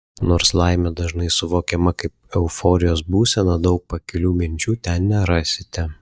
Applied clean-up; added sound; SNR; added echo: neural mask model DeepFilterNet 3.